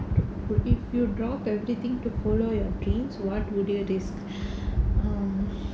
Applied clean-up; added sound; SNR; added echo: none; none; none; none.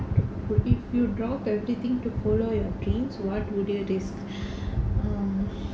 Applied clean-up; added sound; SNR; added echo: none; none; none; reverberation time 0.6 s.